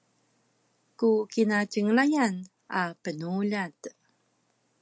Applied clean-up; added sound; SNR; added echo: none; none; none; none.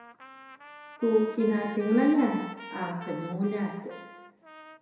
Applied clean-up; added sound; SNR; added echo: none; Trumpet; 16 dB; reverberation time 1.0 s.